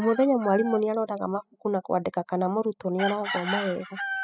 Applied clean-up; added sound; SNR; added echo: classical method spectral subtraction.